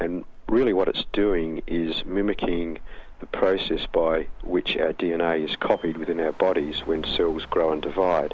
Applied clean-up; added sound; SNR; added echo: none; Motor vehicle (road); 11 dB; none.